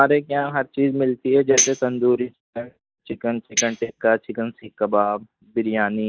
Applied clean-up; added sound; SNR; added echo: neural mask model DeepFilterNet 3.